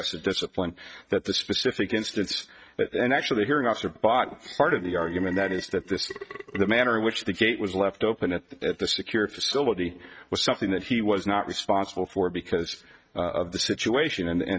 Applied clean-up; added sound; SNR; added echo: neural mask model RNNoise.